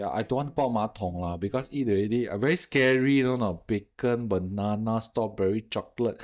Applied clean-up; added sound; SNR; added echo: neural mask model DeepFilterNet 3.